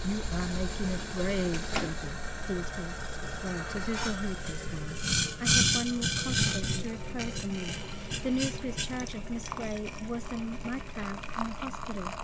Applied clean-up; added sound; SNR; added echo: none; Boiling; -3 dB; none.